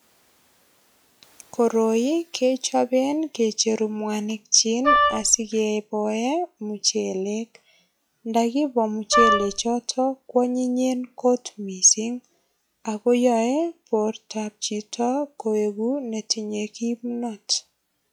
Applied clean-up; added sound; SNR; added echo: classical method log-MMSE.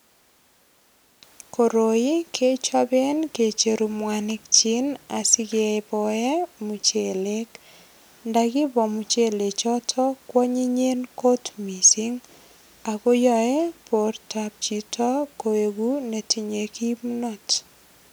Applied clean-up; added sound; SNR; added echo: none; none; none; none.